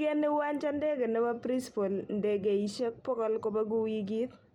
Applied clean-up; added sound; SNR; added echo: none; none; none; none.